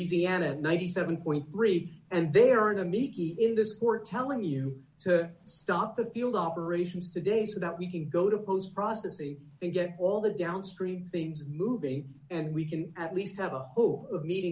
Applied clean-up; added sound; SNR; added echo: none; none; none; none.